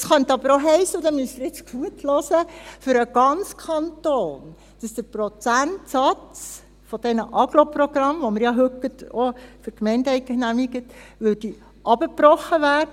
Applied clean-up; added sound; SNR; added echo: none; none; none; none.